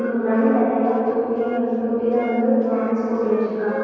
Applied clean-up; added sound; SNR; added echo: none; Wind instrument, woodwind instrument; 15 dB; reverberation time 2.2 s.